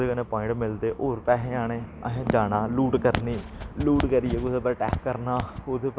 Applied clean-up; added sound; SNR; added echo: none; none; none; none.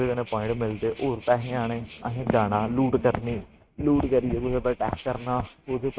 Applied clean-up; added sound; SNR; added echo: neural mask model RNNoise.